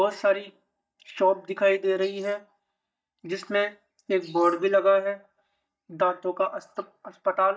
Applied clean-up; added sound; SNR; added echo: neural mask model DeepFilterNet 3.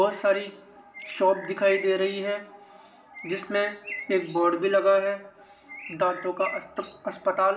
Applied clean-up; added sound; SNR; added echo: none; Bird; 15 dB; reverberation time 1.1 s.